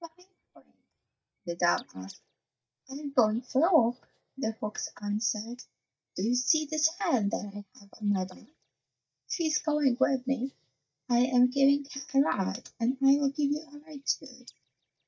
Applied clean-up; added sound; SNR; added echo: neural mask model DeepFilterNet 3.